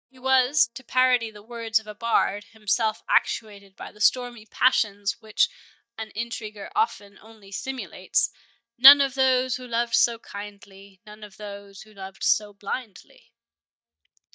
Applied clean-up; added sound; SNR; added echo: neural mask model DeepFilterNet 3.